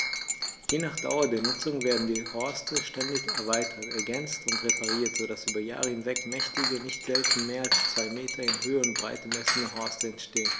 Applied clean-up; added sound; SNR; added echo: none; Chink, clink + Cutlery, silverware / Dishes, pots, and pans / Chink, clink; -1 dB; none.